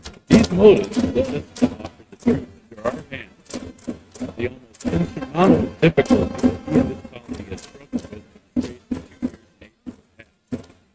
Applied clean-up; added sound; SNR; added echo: neural mask model RNNoise.